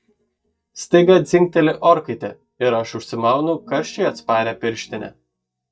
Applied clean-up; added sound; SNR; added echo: neural mask model DeepFilterNet 3.